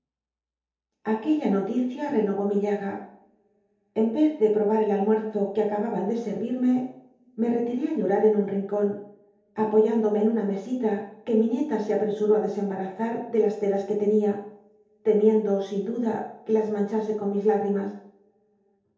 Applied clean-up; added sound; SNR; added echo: none; none; none; reverberation time 0.8 s.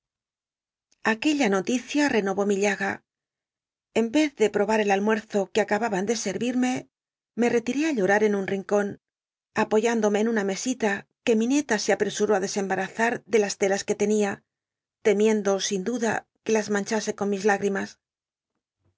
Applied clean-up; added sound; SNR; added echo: none; none; none; none.